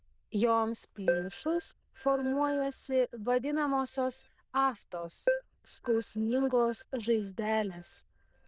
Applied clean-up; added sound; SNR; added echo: neural diffusion model UNIVERSE++.